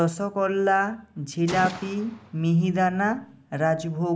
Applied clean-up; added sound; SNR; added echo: none; Snare drum + Gunshot, gunfire; 14 dB; none.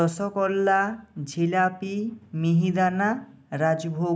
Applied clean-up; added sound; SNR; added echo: none; none; none; none.